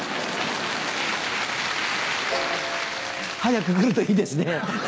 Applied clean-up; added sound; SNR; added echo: none; Piano; 15 dB; none.